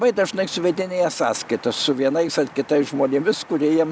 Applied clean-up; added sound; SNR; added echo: none; none; none; none.